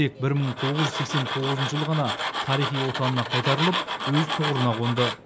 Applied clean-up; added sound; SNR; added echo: none; Tools; 4 dB; none.